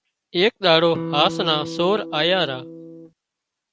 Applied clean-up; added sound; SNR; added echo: none; Electric guitar; 10 dB; none.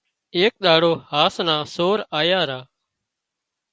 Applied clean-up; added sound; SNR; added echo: none; none; none; none.